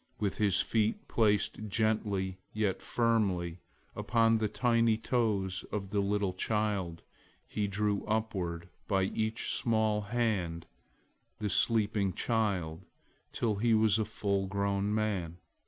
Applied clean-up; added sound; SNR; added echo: none; none; none; none.